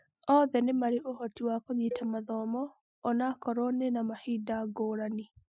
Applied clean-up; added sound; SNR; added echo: classical method Wiener filter.